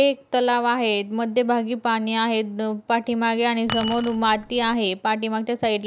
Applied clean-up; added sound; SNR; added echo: none; Keys jangling; 9 dB; none.